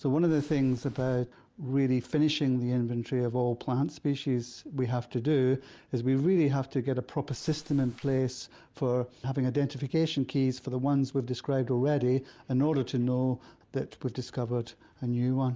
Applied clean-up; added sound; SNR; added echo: neural mask model Resemble Enhance denoiser.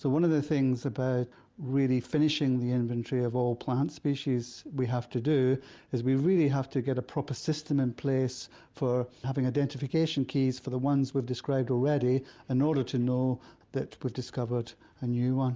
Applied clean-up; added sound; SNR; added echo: none; none; none; none.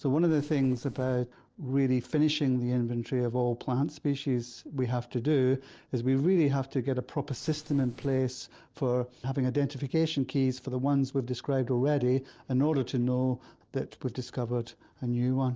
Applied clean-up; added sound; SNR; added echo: neural separator model SepFormer DNS4.